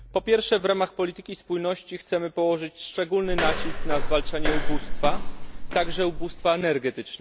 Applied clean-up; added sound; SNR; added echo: none; Walk, footsteps; -3 dB; none.